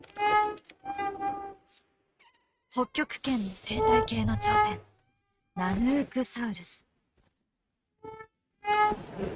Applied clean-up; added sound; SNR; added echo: neural mask model RNNoise.